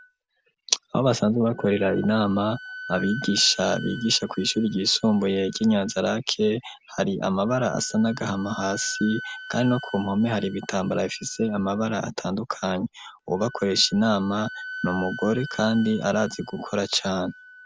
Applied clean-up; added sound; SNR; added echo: none; Wind instrument, woodwind instrument; 16 dB; none.